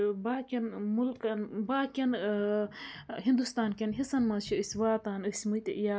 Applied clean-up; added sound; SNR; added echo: none; none; none; none.